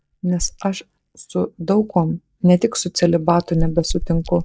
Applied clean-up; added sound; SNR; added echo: neural mask model DeepFilterNet 3.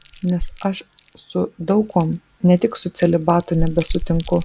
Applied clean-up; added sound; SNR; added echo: none; Chewing, mastication; 9 dB; none.